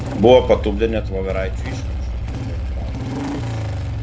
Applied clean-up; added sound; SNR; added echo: none; Engine starting / Motorcycle; 3 dB; none.